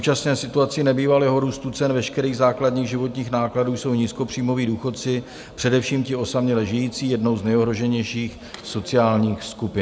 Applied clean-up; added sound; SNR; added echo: none; none; none; none.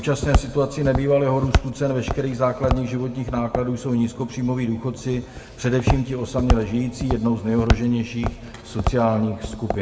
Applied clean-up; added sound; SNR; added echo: none; Walk, footsteps; 4 dB; reverberation time 1.4 s.